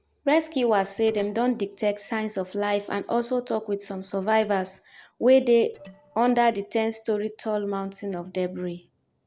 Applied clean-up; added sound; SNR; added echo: neural separator model SepFormer DNS4.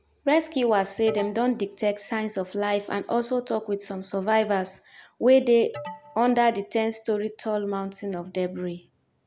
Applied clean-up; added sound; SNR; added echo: none; Alarm; 16 dB; none.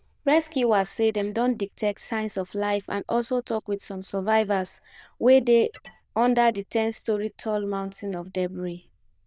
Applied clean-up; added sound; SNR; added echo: neural diffusion model UNIVERSE++.